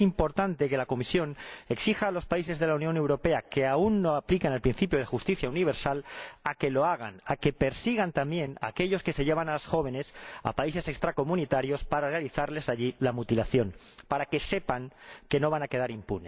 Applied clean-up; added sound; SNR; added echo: none; none; none; none.